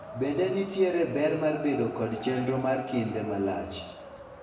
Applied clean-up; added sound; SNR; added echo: none; Wind; 12 dB; reverberation time 1.0 s.